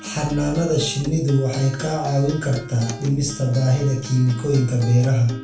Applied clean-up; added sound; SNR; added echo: none; Acoustic guitar; 15 dB; reverberation time 0.3 s.